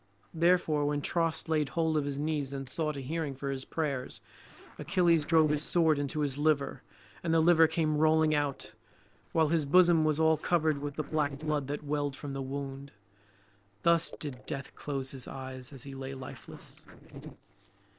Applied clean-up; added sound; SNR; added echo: neural separator model SepFormer DNS4.